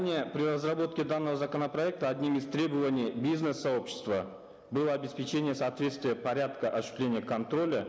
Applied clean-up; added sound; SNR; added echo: none; none; none; none.